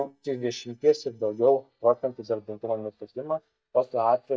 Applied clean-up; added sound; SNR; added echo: neural mask model DeepFilterNet 3.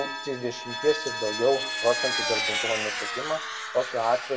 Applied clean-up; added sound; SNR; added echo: none; Vehicle; 3 dB; reverberation time 0.6 s.